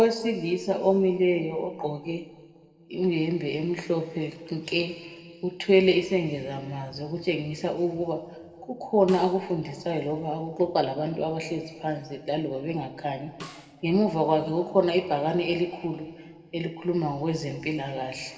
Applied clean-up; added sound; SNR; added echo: neural separator model SepFormer DNS4.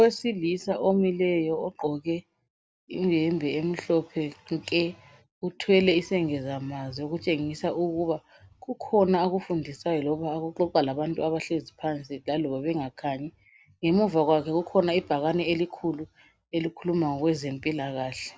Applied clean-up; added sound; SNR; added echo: none; none; none; none.